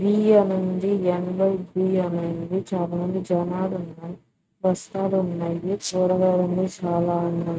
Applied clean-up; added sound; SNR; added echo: neural mask model RNNoise.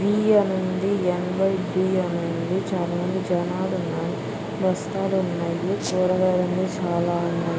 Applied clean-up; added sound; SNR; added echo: none; Squeak; 14 dB; none.